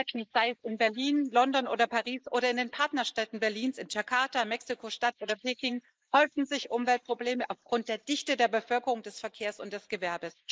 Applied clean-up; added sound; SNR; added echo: neural mask model Resemble Enhance denoiser.